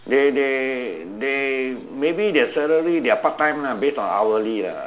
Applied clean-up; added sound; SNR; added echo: none; none; none; none.